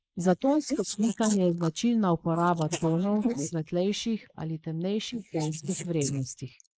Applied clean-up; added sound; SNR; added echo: neural mask model Resemble Enhance denoiser.